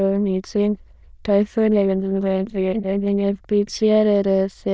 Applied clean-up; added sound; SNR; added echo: neural diffusion model UNIVERSE++.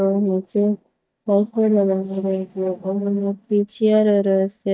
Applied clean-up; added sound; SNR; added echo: neural mask model DeepFilterNet 3.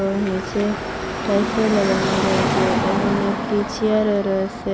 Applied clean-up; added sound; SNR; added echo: none; Car passing by / Traffic noise, roadway noise; 2 dB; none.